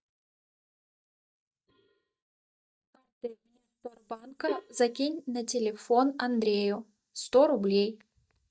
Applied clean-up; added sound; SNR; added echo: neural mask model DeepFilterNet 3.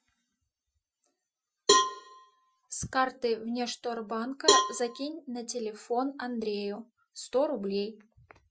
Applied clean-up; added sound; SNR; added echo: classical method Wiener filter.